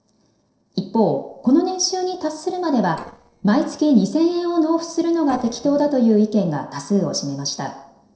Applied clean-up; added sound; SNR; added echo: neural separator model SepFormer DNS4.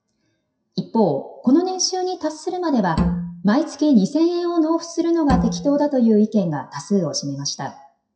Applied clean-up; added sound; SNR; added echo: classical method WPE with log-MMSE.